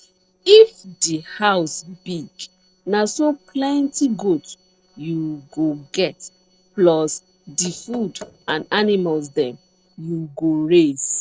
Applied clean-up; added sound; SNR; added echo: neural separator model SepFormer DNS4.